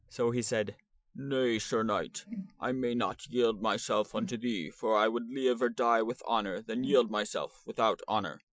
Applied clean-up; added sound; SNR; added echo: classical method Wiener filter.